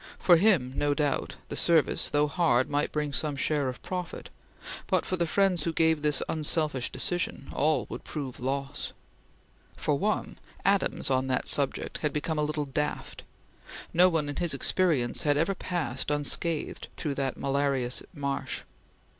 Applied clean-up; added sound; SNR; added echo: none; none; none; none.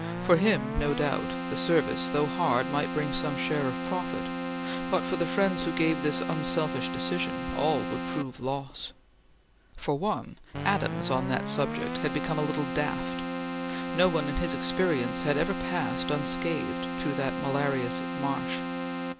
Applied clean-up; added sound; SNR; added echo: none; Keyboard (musical); 3 dB; none.